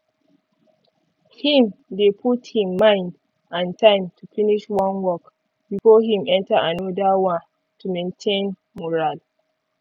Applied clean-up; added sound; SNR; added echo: none; none; none; none.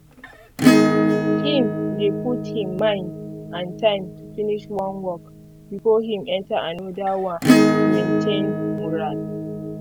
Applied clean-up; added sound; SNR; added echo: none; Acoustic guitar / Strum; -4 dB; none.